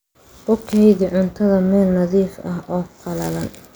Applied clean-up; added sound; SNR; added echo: none; none; none; none.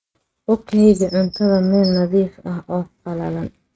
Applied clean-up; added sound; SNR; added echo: neural mask model RNNoise.